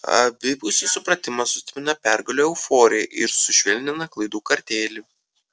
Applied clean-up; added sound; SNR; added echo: none; none; none; none.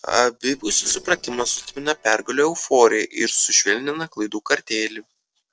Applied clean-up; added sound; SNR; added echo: neural separator model SepFormer DNS4.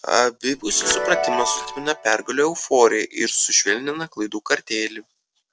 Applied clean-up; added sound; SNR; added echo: none; Chime; 8 dB; none.